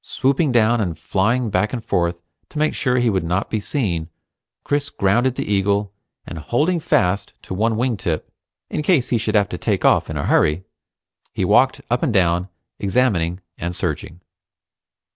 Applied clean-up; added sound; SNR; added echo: none; none; none; none.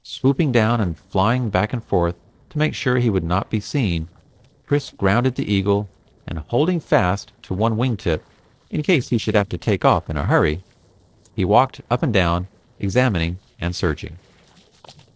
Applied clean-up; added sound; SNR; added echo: neural separator model SepFormer DNS4.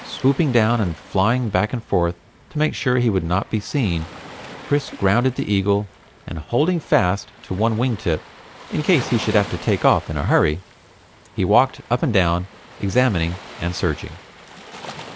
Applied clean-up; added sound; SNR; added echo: none; Waves, surf; 18 dB; none.